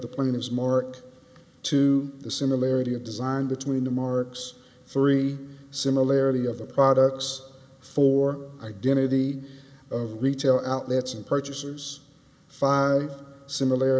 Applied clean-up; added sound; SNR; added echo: none; none; none; none.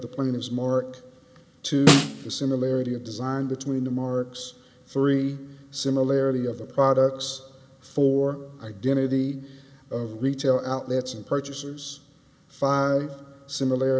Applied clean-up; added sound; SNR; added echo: none; Snare drum; -3 dB; none.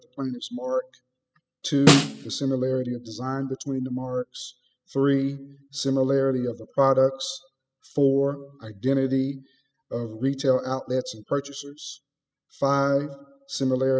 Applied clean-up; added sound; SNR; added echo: classical method spectral subtraction.